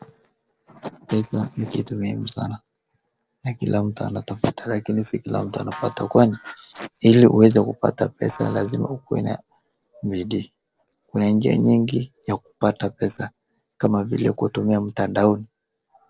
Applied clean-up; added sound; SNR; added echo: neural separator model SepFormer DNS4.